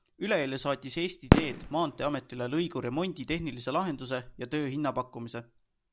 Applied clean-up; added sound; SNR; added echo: none; Fireworks; -3 dB; none.